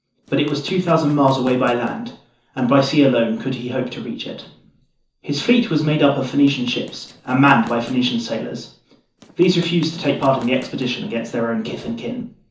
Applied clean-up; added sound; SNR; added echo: neural separator model SepFormer DNS4.